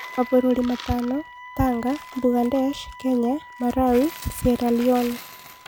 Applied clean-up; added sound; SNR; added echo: none; Coin (dropping) + Wind instrument, woodwind instrument; 17 dB; none.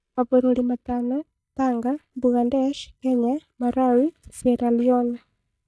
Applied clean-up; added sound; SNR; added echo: neural mask model DeepFilterNet 3.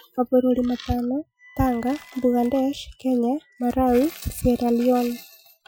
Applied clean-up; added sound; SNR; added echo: classical method Wiener filter.